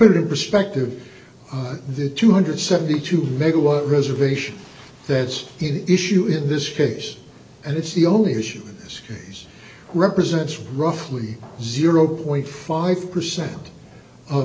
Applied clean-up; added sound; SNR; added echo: none; none; none; none.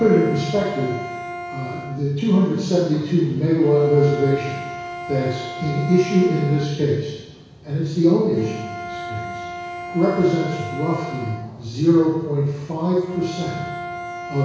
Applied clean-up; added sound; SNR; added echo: none; Bowed string instrument; 12 dB; reverberation time 1.1 s.